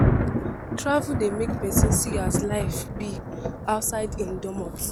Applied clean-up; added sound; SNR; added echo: none; Thunder; -3 dB; none.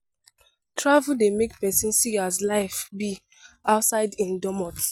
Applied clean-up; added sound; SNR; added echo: none; none; none; none.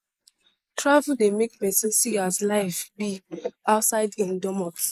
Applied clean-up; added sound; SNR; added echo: neural mask model Resemble Enhance denoiser.